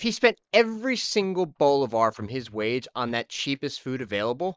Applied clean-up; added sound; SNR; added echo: neural mask model Resemble Enhance denoiser.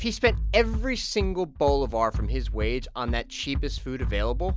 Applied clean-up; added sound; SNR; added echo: none; Bass drum; 2 dB; none.